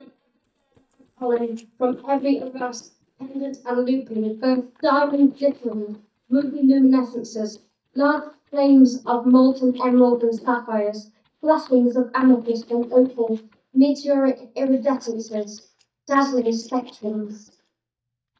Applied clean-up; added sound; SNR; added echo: neural mask model DeepFilterNet 3.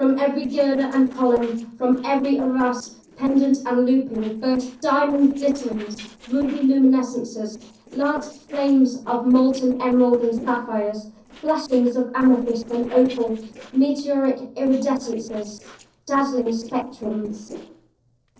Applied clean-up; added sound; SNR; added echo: neural separator model SepFormer DNS4.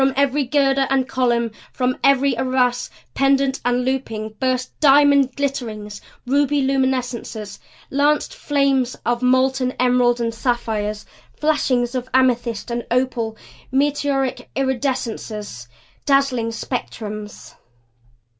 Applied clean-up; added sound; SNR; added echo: none; none; none; none.